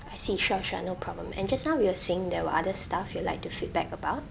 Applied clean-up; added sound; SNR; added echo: none; Waves, surf; 13 dB; none.